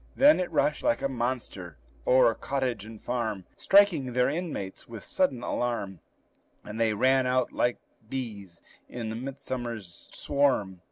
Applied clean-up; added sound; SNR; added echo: none; none; none; none.